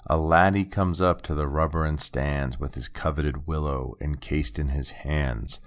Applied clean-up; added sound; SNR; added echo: none; none; none; none.